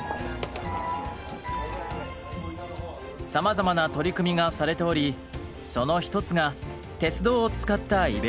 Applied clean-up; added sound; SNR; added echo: none; none; none; none.